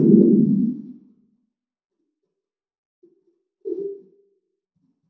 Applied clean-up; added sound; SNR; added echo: none; none; none; reverberation time 0.7 s.